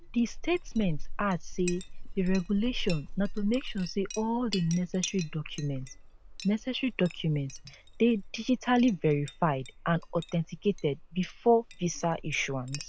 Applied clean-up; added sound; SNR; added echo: none; Chink, clink; 9 dB; none.